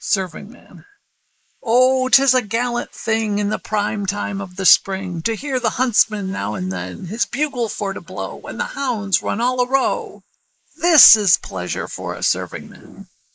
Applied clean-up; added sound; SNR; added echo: neural mask model Resemble Enhance denoiser.